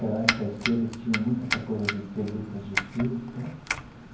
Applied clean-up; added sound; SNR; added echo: none; Domestic sounds, home sounds; 3 dB; reverberation time 0.9 s.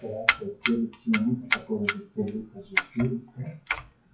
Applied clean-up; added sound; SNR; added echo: classical method WPE with log-MMSE.